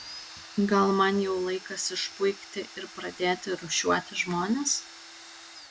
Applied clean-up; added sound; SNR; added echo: none; Domestic sounds, home sounds; 17 dB; none.